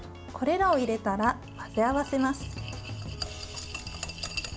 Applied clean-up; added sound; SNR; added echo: none; none; none; none.